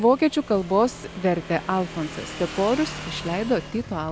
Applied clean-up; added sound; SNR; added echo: none; Motorcycle / Engine; 13 dB; none.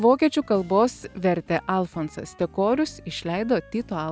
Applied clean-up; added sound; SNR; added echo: none; none; none; none.